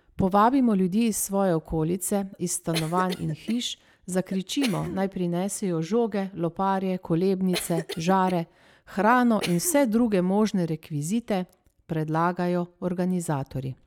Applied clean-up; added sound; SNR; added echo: none; Cough; 14 dB; none.